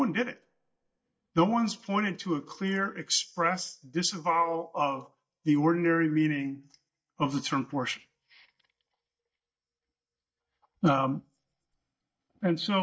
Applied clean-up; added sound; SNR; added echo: neural mask model DeepFilterNet 3.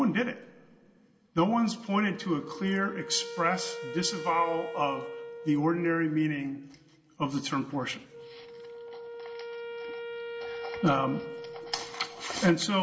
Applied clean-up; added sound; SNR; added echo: none; Wind instrument, woodwind instrument; 11 dB; reverberation time 1.3 s.